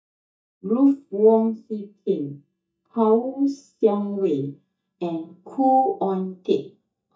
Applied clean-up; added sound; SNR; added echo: neural mask model DeepFilterNet 3.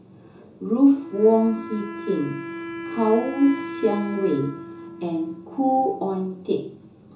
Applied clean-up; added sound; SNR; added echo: none; Wind instrument, woodwind instrument; 13 dB; reverberation time 0.7 s.